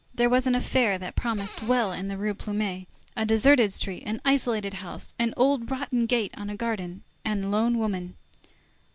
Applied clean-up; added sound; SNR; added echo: none; Cupboard open or close; 15 dB; none.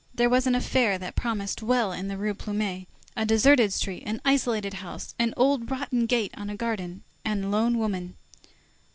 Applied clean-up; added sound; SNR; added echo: none; none; none; none.